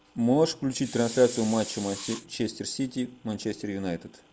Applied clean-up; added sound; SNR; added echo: none; Hiss; 12 dB; none.